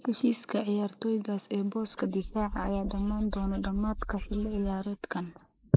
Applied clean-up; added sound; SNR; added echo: neural mask model Resemble Enhance denoiser.